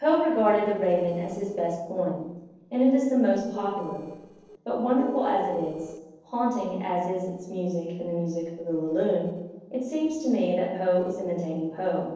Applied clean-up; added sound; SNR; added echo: neural separator model SepFormer DNS4.